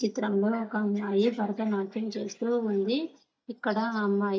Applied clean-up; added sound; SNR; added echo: neural mask model DeepFilterNet 3.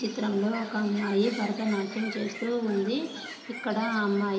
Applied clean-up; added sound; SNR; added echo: none; Bird; 14 dB; reverberation time 0.8 s.